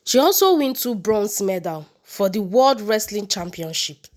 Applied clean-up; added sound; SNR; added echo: none; none; none; none.